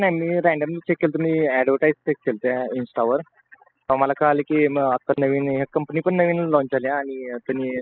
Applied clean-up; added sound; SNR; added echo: classical method spectral subtraction.